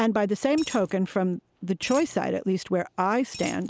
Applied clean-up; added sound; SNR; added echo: none; Coin (dropping); 15 dB; none.